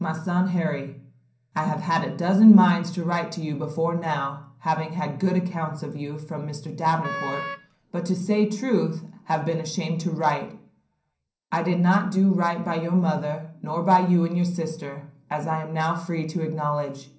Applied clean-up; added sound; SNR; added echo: none; Wind instrument, woodwind instrument; 10 dB; reverberation time 0.6 s.